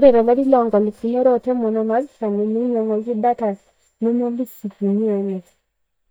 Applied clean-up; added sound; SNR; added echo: neural mask model DeepFilterNet 3.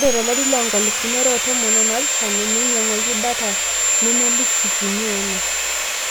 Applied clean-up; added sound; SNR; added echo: none; Sawing; -5 dB; none.